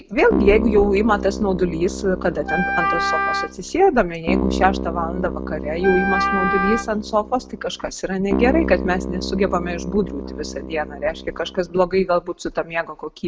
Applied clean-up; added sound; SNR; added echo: none; Wind instrument, woodwind instrument + Keyboard (musical); 4 dB; none.